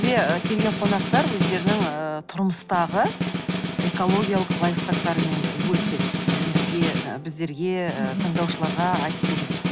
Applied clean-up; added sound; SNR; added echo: none; Snare drum; 0 dB; none.